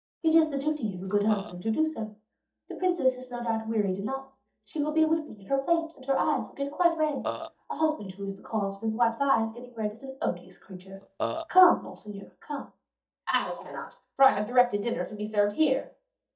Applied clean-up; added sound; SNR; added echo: neural mask model DeepFilterNet 3.